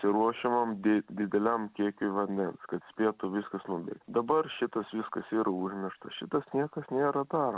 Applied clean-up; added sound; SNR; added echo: none; none; none; none.